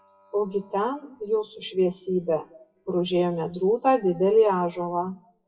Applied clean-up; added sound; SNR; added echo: classical method WPE with log-MMSE.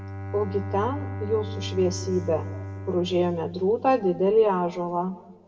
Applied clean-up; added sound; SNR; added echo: none; Bowed string instrument; 10 dB; reverberation time 1.2 s.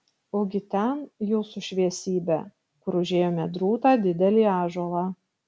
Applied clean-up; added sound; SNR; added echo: none; none; none; none.